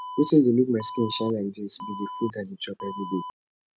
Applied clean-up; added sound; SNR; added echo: none; Alarm; 13 dB; none.